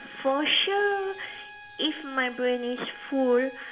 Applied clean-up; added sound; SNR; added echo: none; Bowed string instrument; 19 dB; reverberation time 1.0 s.